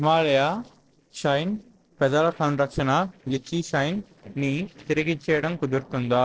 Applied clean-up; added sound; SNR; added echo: neural separator model SepFormer DNS4.